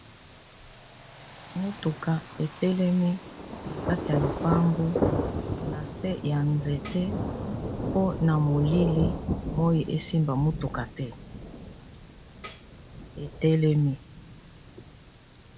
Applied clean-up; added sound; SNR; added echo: none; Tambourine + Thunder; 6 dB; none.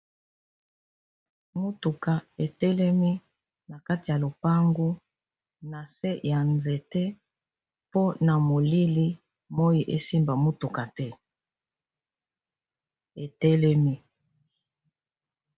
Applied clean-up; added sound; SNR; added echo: none; none; none; none.